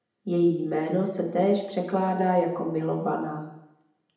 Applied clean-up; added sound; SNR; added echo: none; none; none; reverberation time 0.8 s.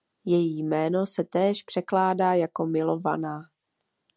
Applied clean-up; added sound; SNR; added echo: none; none; none; none.